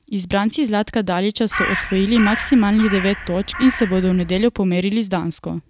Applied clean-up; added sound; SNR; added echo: none; Crow; 8 dB; none.